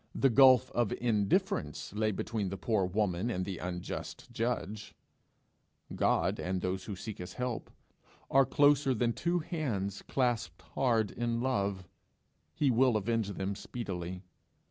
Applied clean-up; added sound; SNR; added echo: none; none; none; none.